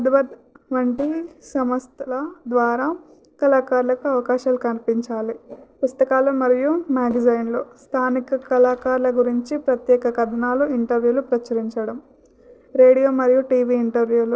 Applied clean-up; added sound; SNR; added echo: neural separator model SepFormer DNS4.